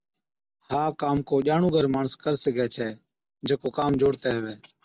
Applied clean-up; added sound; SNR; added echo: none; none; none; none.